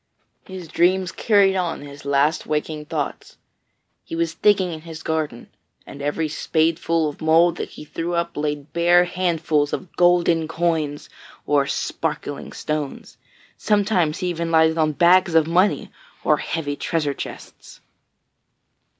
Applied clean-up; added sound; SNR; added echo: none; none; none; none.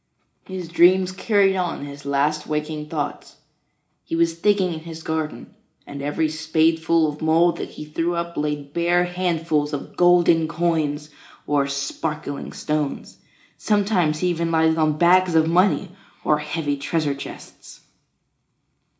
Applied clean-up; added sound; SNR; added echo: none; none; none; reverberation time 0.4 s.